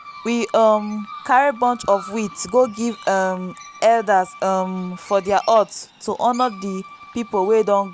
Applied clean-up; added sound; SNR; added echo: none; Chirp, tweet + Bowed string instrument; 20 dB; none.